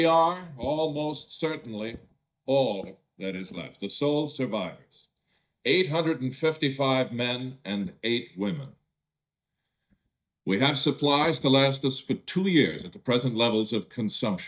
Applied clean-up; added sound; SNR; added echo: neural mask model DeepFilterNet 3.